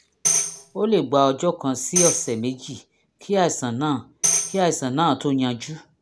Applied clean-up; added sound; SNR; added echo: none; Tambourine; 3 dB; none.